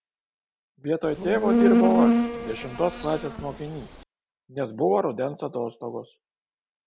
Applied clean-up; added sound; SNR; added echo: none; Insect; -4 dB; none.